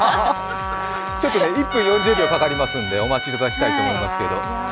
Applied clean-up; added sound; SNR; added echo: none; Trumpet + Trumpet; 4 dB; none.